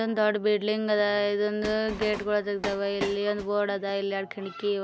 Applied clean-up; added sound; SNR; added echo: none; Train; 11 dB; none.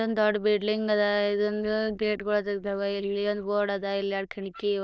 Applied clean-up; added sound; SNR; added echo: neural diffusion model UNIVERSE++.